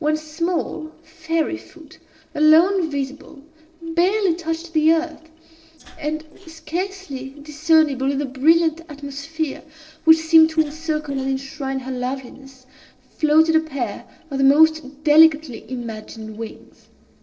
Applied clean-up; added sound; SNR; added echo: neural separator model SepFormer DNS4.